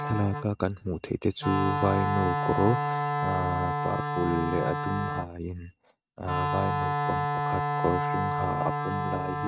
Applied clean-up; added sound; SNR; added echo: neural mask model RNNoise.